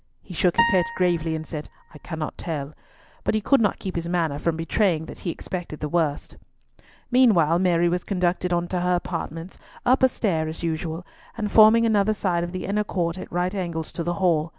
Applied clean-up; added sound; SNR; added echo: none; Acoustic guitar; 5 dB; none.